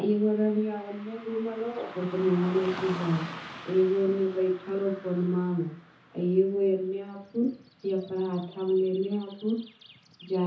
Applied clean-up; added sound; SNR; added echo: none; Car passing by / Traffic noise, roadway noise; 17 dB; reverberation time 0.6 s.